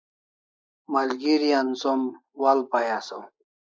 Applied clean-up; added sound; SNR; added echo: neural mask model Resemble Enhance denoiser.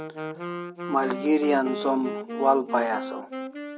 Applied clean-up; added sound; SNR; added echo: none; Wind instrument, woodwind instrument; 8 dB; none.